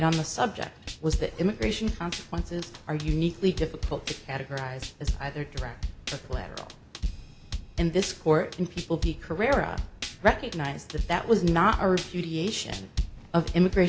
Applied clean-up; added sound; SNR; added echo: none; Drum kit; 7 dB; none.